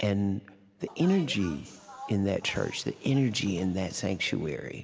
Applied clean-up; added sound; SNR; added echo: none; Bus; 19 dB; none.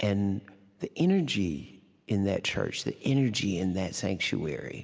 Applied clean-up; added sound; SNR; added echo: none; none; none; none.